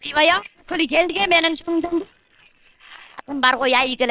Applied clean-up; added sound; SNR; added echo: neural separator model SepFormer WHAM!.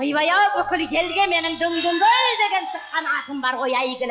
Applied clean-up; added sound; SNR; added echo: classical method log-MMSE.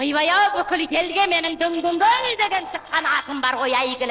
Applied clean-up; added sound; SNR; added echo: neural separator model SepFormer DNS4.